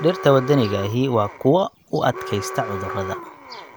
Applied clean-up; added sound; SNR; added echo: none; Alarm; 12 dB; none.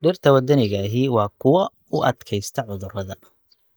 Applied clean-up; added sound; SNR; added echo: neural mask model DeepFilterNet 3.